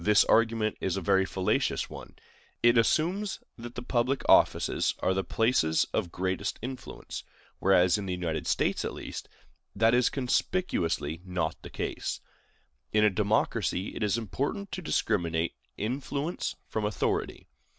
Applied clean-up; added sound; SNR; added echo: none; none; none; none.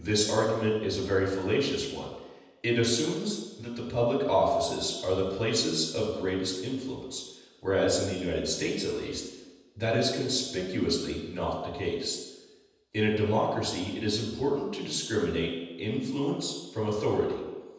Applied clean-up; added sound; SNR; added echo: none; none; none; reverberation time 1.1 s.